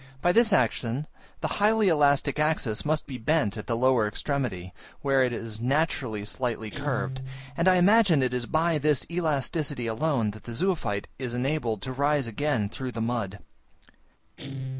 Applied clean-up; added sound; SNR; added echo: none; Guitar; 17 dB; none.